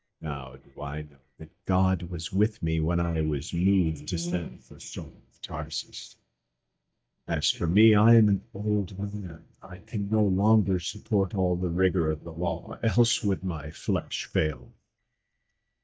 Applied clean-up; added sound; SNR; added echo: neural mask model DeepFilterNet 3.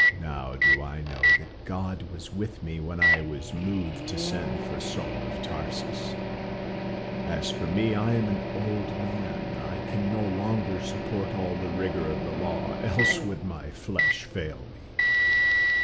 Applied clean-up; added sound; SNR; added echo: none; Microwave oven; -3 dB; none.